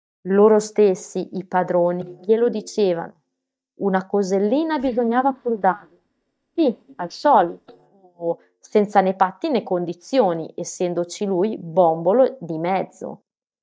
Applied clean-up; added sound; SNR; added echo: neural mask model DeepFilterNet 3.